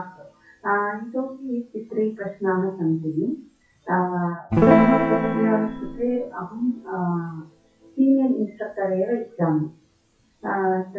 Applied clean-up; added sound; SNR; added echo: classical method WPE with log-MMSE.